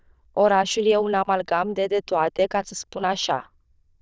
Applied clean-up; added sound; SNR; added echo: neural diffusion model UNIVERSE++.